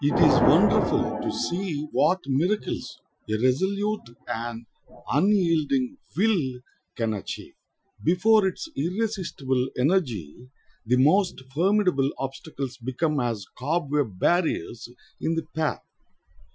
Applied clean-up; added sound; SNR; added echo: classical method Wiener filter.